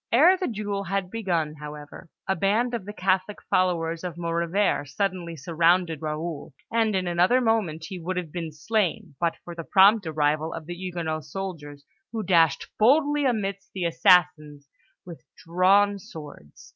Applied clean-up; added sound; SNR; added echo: none; none; none; none.